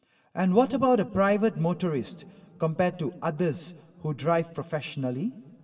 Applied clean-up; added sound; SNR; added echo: none; none; none; reverberation time 2.2 s.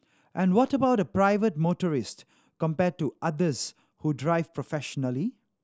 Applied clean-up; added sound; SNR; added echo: none; none; none; none.